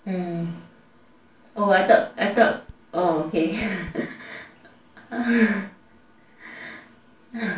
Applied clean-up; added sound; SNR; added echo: none; Dishes, pots, and pans; 20 dB; reverberation time 0.3 s.